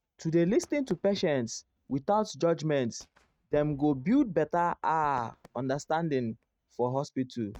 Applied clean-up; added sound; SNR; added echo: neural mask model RNNoise.